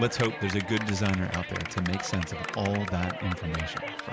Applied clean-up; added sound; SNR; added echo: none; Clapping; 7 dB; none.